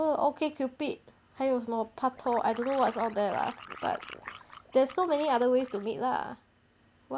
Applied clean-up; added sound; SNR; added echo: none; Liquid; 16 dB; none.